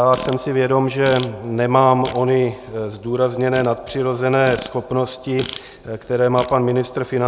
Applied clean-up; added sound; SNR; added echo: none; Fart; 19 dB; none.